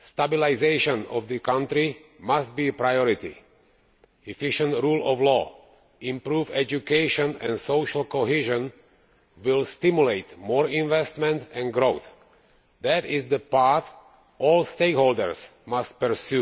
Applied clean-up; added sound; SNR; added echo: none; Tambourine; 16 dB; none.